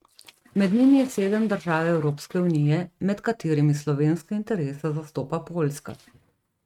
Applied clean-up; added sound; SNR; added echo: neural mask model RNNoise.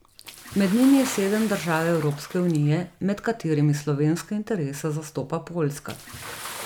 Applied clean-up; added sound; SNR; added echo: none; Bathtub (filling or washing) / Splash, splatter; 16 dB; none.